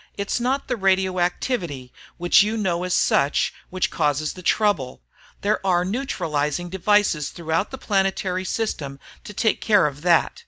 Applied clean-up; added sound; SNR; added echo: none; none; none; none.